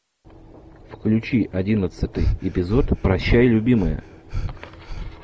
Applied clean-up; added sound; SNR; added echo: none; Breathing; 5 dB; none.